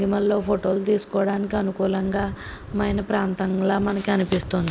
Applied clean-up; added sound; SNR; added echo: none; none; none; none.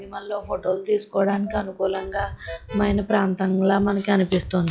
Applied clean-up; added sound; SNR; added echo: classical method log-MMSE.